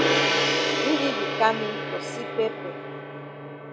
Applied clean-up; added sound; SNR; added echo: none; Gong; -4 dB; none.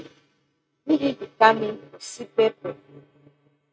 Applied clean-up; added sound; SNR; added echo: neural mask model RNNoise.